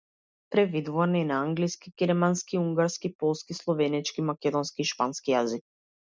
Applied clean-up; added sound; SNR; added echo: none; none; none; none.